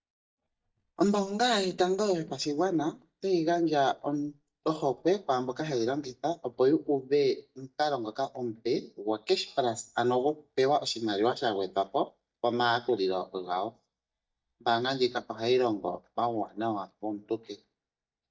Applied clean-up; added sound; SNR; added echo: neural mask model DeepFilterNet 3.